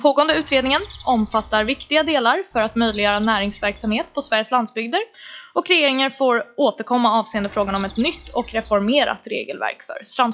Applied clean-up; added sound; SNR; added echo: classical method log-MMSE.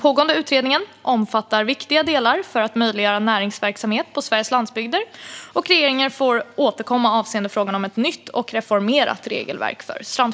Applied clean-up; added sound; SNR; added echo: none; none; none; none.